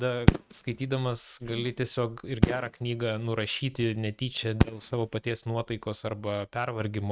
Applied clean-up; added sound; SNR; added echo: neural mask model RNNoise.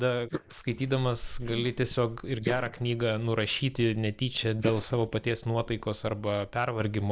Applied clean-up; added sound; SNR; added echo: neural mask model Resemble Enhance denoiser.